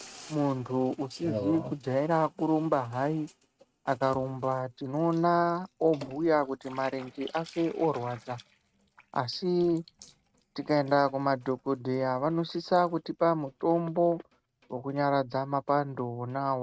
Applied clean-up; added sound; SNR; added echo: neural mask model RNNoise.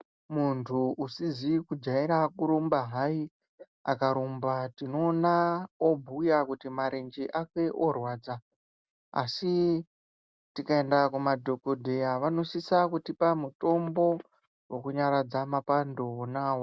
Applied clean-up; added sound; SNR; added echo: none; none; none; none.